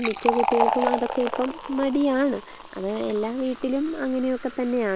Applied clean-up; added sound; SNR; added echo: none; Fill (with liquid); 5 dB; none.